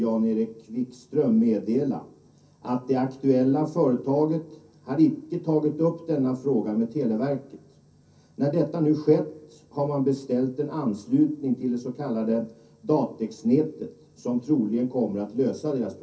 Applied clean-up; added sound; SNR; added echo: none; none; none; reverberation time 0.3 s.